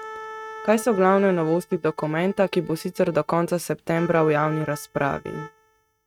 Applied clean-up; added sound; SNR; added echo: neural mask model RNNoise.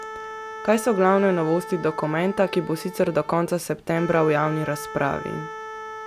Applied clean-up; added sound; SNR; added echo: none; Wind instrument, woodwind instrument; 12 dB; none.